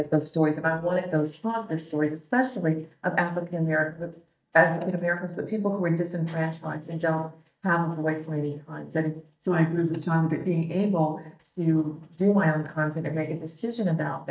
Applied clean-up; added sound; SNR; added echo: neural mask model DeepFilterNet 3.